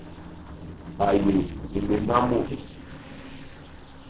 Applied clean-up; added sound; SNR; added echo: neural separator model SepFormer DNS4.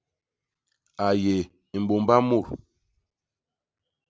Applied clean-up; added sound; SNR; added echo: none; none; none; none.